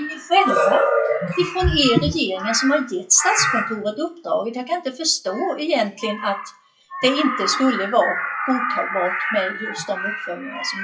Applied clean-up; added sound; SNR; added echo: classical method WPE with log-MMSE.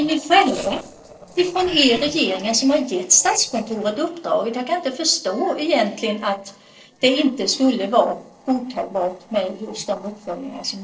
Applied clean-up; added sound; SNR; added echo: neural separator model SepFormer DNS4.